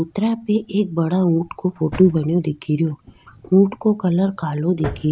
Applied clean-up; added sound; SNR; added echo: none; Drawer open or close; 18 dB; none.